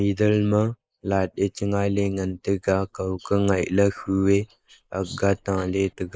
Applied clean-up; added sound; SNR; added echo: neural mask model Resemble Enhance denoiser.